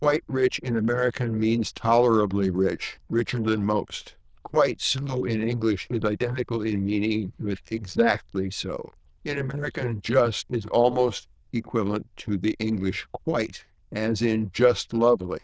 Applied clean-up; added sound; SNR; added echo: neural diffusion model UNIVERSE++.